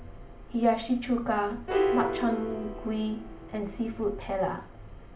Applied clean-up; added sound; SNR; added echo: none; Piano; 5 dB; reverberation time 0.4 s.